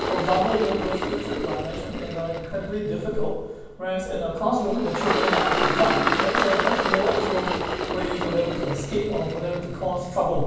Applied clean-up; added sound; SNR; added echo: none; Engine; 1 dB; reverberation time 1.2 s.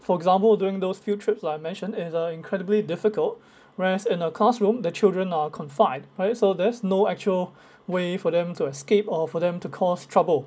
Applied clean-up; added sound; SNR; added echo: none; none; none; none.